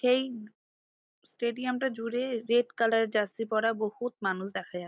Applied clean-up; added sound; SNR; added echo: none; none; none; none.